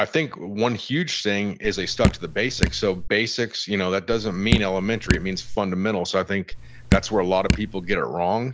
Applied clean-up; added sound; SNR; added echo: none; Drip; 1 dB; none.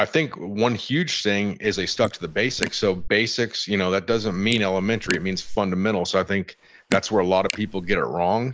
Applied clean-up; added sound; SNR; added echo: neural mask model Resemble Enhance denoiser.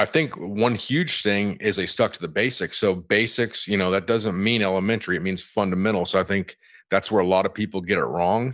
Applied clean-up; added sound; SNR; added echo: none; none; none; none.